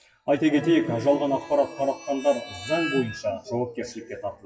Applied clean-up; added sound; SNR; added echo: classical method WPE with log-MMSE.